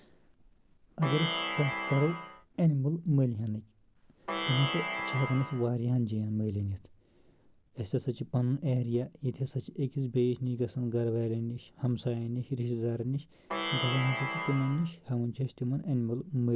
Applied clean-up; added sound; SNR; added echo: none; Plucked string instrument; 3 dB; none.